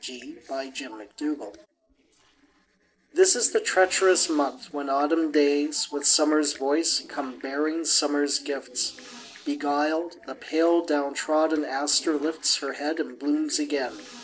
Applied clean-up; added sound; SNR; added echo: neural separator model SepFormer DNS4.